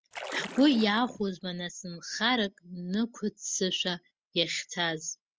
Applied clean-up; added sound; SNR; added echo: none; Splash, splatter; 12 dB; none.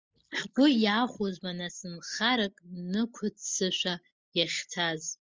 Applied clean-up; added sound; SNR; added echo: neural mask model Resemble Enhance denoiser.